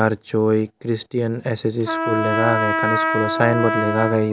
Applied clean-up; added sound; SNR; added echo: none; Trumpet; 3 dB; none.